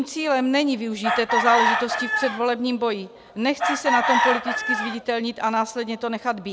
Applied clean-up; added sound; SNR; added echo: none; Chicken, rooster; 0 dB; none.